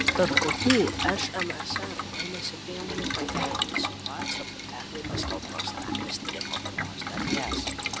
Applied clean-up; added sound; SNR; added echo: none; Boiling; -2 dB; none.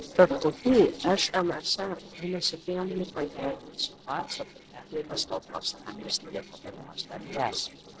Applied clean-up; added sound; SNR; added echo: neural separator model SepFormer DNS4.